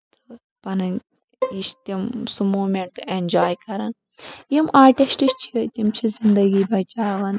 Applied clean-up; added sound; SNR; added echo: classical method spectral subtraction.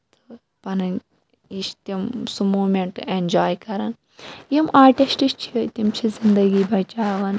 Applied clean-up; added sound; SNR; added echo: none; none; none; none.